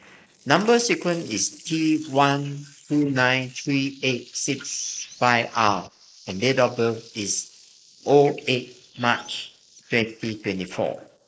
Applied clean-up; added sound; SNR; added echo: neural mask model Resemble Enhance denoiser.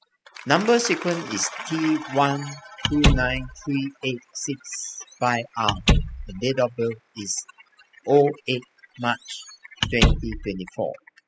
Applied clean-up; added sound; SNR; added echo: classical method spectral subtraction.